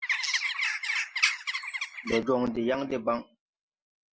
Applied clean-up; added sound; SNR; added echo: none; Bird; -3 dB; none.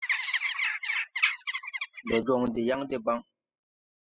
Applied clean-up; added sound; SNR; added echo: classical method spectral subtraction.